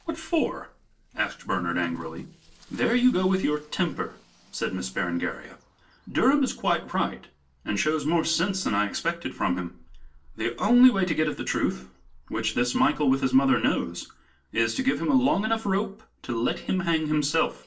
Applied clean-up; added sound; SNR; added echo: neural separator model SepFormer DNS4.